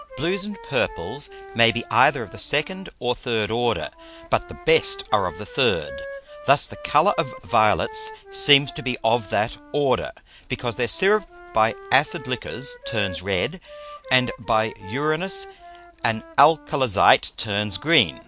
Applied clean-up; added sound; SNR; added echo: none; Wind instrument, woodwind instrument; 18 dB; none.